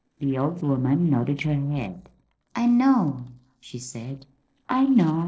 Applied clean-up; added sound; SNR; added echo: neural separator model SepFormer DNS4.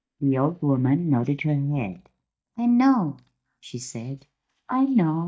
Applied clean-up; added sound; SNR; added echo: neural mask model DeepFilterNet 3.